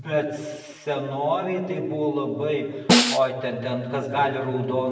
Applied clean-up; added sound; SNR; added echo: none; Snare drum; -3 dB; reverberation time 1.2 s.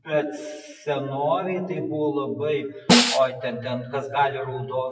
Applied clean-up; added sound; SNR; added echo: classical method WPE with log-MMSE.